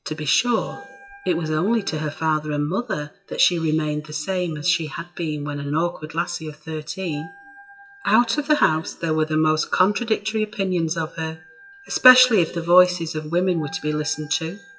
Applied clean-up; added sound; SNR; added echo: classical method WPE with log-MMSE.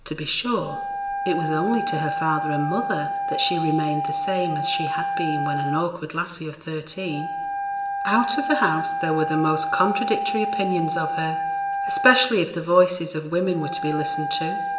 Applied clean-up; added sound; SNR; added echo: none; Wind instrument, woodwind instrument; 3 dB; reverberation time 1.1 s.